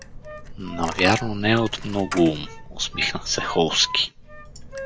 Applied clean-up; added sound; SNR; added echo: none; Coin (dropping) + Wind instrument, woodwind instrument; 11 dB; none.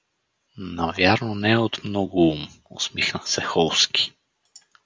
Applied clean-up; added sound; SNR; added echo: none; none; none; none.